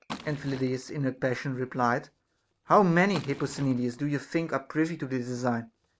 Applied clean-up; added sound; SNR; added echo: none; Liquid; 19 dB; none.